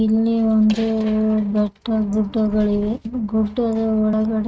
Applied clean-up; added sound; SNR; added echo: neural mask model RNNoise.